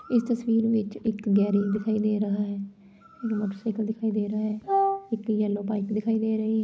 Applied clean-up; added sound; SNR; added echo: none; Wind instrument, woodwind instrument; 0 dB; none.